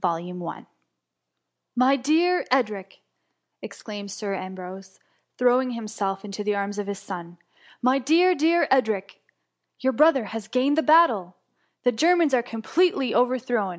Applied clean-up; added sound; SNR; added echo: none; none; none; none.